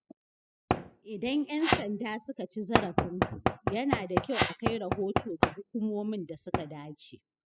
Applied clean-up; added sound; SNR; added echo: classical method spectral subtraction.